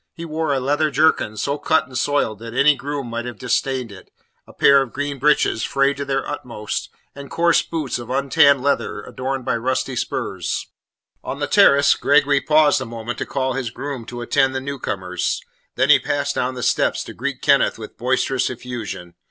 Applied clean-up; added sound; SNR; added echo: none; none; none; none.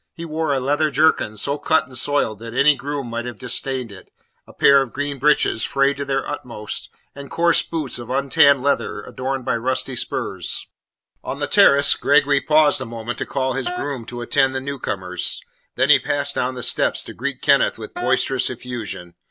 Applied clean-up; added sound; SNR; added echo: none; Wind instrument, woodwind instrument; 10 dB; none.